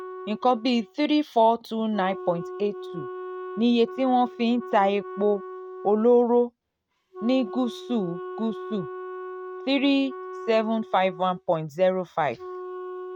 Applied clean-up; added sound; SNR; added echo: neural mask model RNNoise.